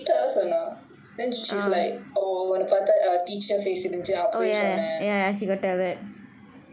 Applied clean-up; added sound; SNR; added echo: none; none; none; none.